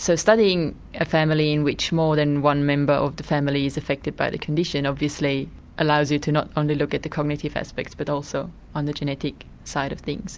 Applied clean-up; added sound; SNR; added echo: none; none; none; none.